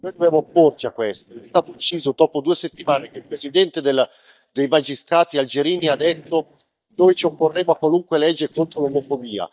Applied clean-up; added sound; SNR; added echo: neural mask model DeepFilterNet 3.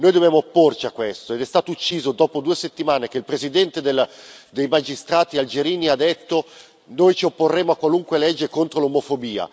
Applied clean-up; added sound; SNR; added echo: none; none; none; none.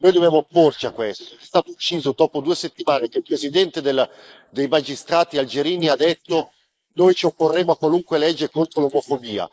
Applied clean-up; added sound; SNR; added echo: neural mask model Resemble Enhance denoiser.